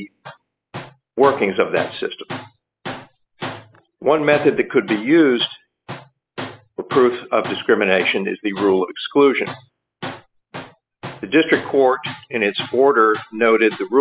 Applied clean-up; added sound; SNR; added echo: classical method spectral subtraction.